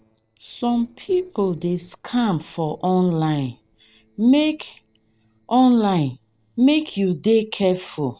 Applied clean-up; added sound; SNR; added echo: neural separator model SepFormer DNS4.